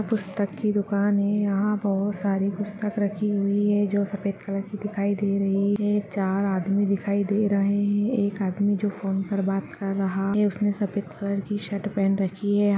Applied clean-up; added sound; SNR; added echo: none; none; none; none.